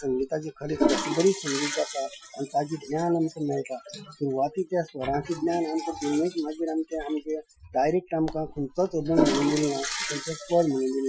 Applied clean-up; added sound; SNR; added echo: classical method Wiener filter.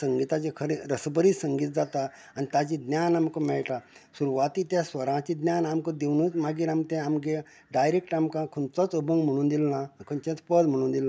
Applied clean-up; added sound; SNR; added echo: none; none; none; none.